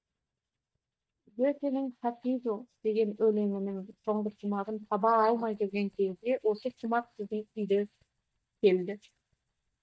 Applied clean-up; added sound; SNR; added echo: neural mask model DeepFilterNet 3.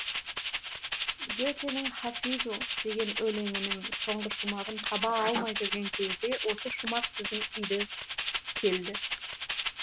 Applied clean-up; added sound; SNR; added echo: none; Rattle (instrument); -2 dB; none.